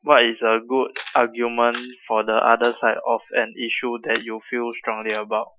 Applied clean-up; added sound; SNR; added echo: classical method Wiener filter.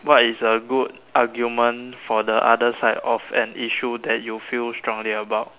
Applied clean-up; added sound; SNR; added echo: none; none; none; none.